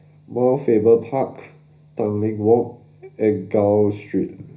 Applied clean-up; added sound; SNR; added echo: none; none; none; reverberation time 0.4 s.